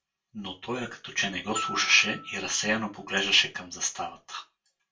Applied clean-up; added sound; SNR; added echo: none; Glockenspiel; 12 dB; reverberation time 0.2 s.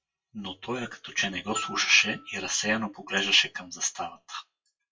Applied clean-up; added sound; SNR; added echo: classical method WPE with log-MMSE.